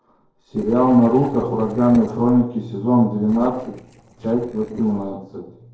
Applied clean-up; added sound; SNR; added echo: neural separator model SepFormer DNS4.